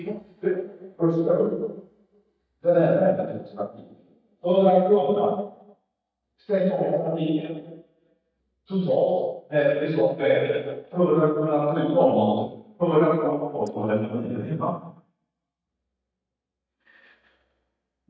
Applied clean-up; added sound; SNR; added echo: neural mask model DeepFilterNet 3.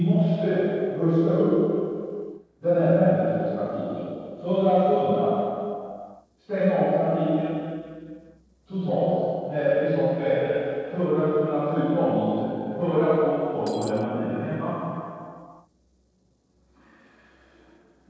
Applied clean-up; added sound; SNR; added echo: neural separator model SepFormer DNS4.